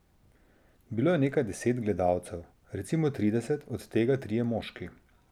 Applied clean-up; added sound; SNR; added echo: none; none; none; none.